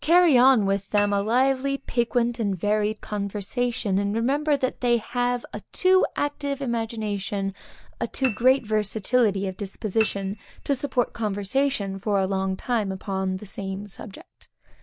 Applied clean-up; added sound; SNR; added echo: none; Piano; 15 dB; none.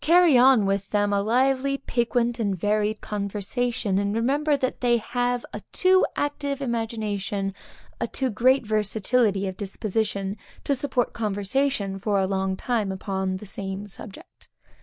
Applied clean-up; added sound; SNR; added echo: none; none; none; none.